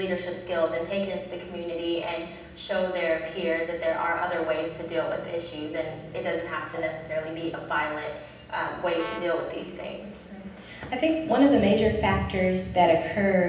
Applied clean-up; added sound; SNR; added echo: none; Brass instrument; 14 dB; reverberation time 0.9 s.